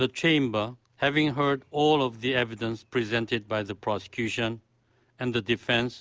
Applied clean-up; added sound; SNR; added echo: none; none; none; none.